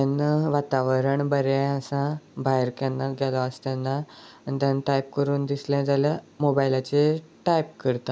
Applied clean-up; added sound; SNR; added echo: none; none; none; none.